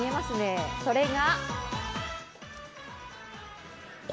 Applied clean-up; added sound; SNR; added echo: none; none; none; none.